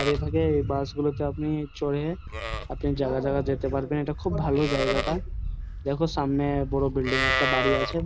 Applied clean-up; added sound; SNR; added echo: none; Livestock, farm animals, working animals; 4 dB; none.